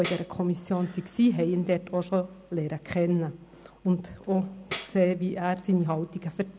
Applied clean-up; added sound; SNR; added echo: none; Tambourine; 1 dB; none.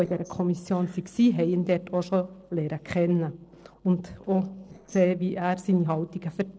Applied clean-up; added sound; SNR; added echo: neural separator model SepFormer DNS4.